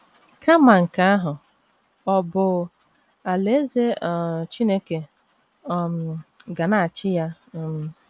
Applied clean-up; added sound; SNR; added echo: none; none; none; none.